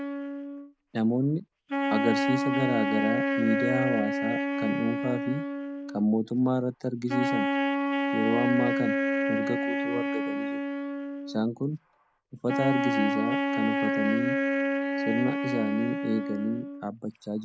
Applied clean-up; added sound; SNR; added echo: none; Wind instrument, woodwind instrument; -1 dB; none.